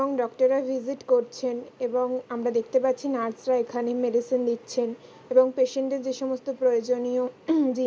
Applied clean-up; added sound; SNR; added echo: none; none; none; none.